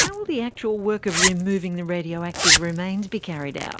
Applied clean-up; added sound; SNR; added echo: none; Zipper (clothing); -1 dB; none.